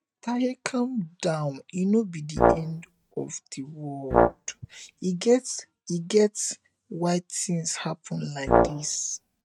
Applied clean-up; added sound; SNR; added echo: neural mask model RNNoise.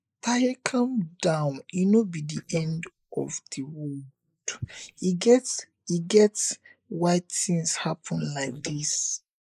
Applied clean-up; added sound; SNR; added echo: neural mask model Resemble Enhance denoiser.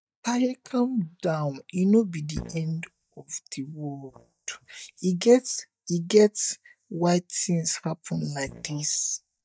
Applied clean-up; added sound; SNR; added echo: neural mask model DeepFilterNet 3.